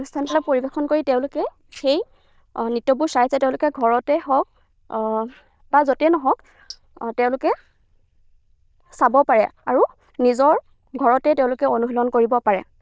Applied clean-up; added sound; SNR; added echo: neural diffusion model UNIVERSE++.